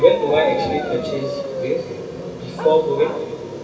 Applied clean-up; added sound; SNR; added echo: none; Bark; 10 dB; reverberation time 2.4 s.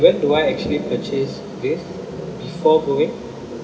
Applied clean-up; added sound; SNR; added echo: none; none; none; none.